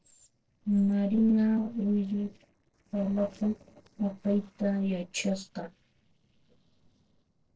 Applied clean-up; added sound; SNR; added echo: neural separator model SepFormer DNS4.